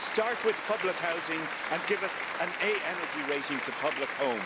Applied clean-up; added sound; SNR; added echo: none; Applause; 2 dB; none.